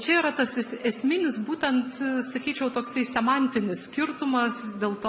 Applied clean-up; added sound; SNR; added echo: none; none; none; none.